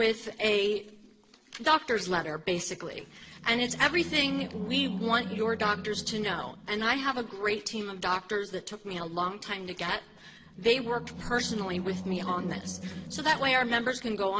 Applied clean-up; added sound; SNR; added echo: none; Animal; 12 dB; none.